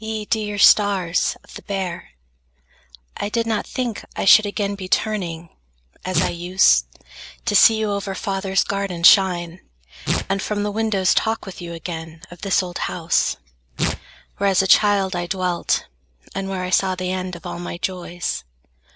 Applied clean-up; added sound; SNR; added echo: neural separator model SepFormer DNS4.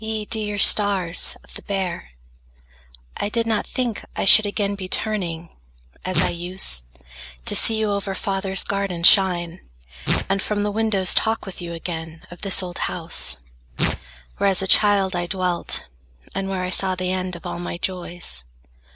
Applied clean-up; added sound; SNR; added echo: none; Tearing; 8 dB; none.